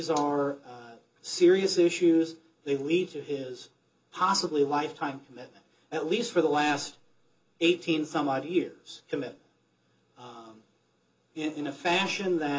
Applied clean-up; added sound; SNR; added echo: none; none; none; reverberation time 0.2 s.